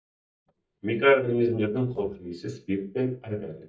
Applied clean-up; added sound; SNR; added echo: neural mask model DeepFilterNet 3.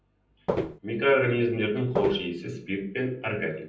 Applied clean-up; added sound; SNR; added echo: none; Walk, footsteps; 0 dB; reverberation time 0.6 s.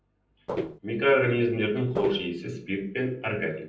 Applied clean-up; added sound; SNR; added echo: neural separator model SepFormer DNS4.